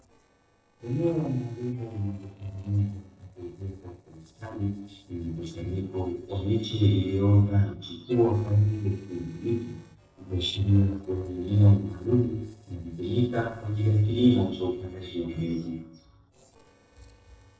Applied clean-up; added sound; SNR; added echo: neural separator model SepFormer DNS4.